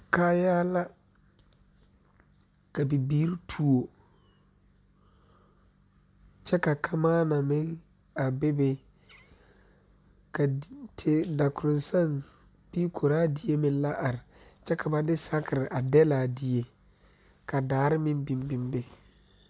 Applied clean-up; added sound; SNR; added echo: none; none; none; none.